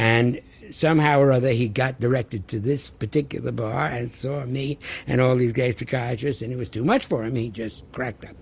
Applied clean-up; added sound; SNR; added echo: none; none; none; none.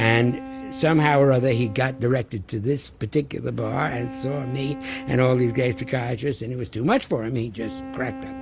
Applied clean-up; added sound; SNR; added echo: none; Wind instrument, woodwind instrument; 14 dB; none.